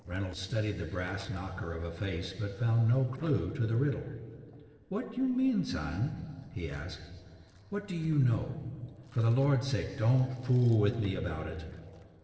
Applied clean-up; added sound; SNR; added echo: neural separator model SepFormer DNS4.